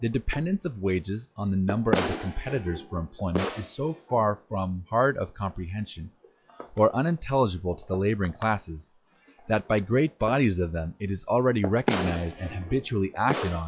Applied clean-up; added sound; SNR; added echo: classical method log-MMSE.